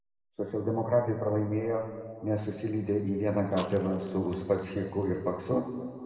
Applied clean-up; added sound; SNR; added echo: none; Fire; 17 dB; reverberation time 1.9 s.